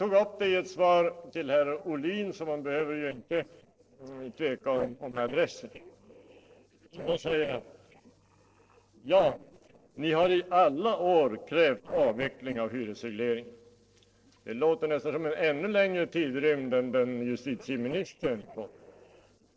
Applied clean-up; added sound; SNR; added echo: neural separator model SepFormer DNS4.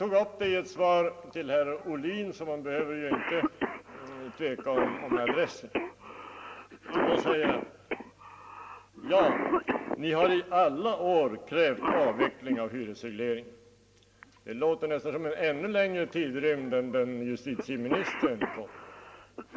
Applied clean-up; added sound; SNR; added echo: none; Cough; 5 dB; reverberation time 1.3 s.